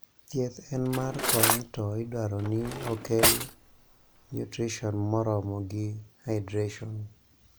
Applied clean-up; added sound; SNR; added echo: none; Cutlery, silverware; -1 dB; none.